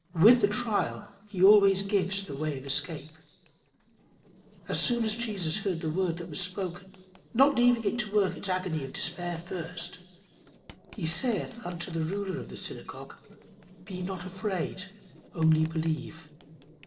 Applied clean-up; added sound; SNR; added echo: neural separator model SepFormer DNS4.